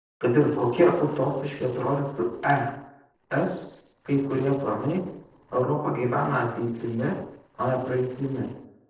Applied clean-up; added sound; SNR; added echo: neural separator model SepFormer DNS4.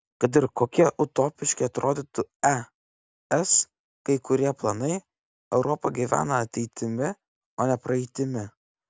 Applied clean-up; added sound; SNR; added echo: none; none; none; none.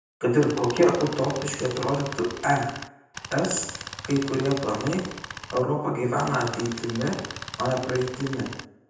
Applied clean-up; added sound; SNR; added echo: none; Tools; 11 dB; reverberation time 0.9 s.